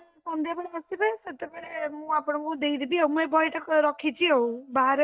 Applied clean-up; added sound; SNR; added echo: neural mask model DeepFilterNet 3.